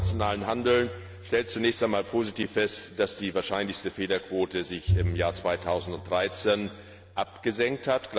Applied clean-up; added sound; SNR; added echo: none; Bowed string instrument; 8 dB; none.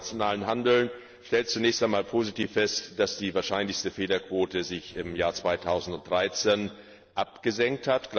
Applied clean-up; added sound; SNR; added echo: neural separator model SepFormer DNS4.